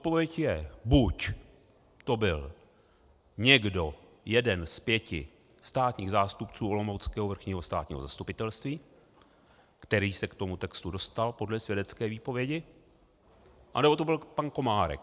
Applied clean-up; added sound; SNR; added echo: none; none; none; none.